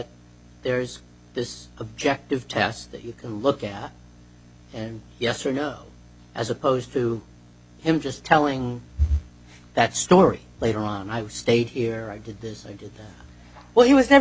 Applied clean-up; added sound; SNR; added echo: none; none; none; none.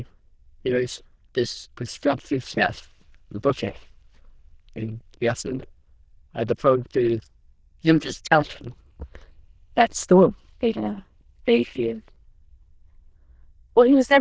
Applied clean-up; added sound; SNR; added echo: neural diffusion model UNIVERSE++.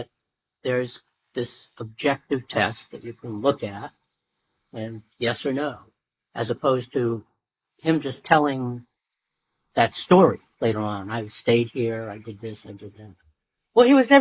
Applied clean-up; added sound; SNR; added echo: neural mask model Resemble Enhance denoiser.